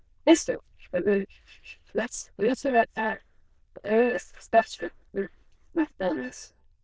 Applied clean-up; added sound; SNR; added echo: neural diffusion model UNIVERSE++.